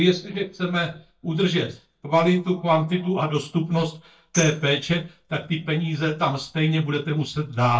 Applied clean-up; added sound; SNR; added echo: neural mask model DeepFilterNet 3.